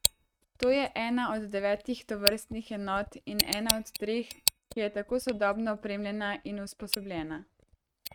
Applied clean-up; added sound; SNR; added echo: neural mask model RNNoise.